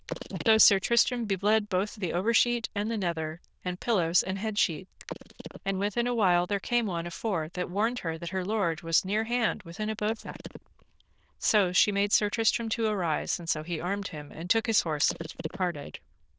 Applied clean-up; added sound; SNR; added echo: neural diffusion model UNIVERSE++.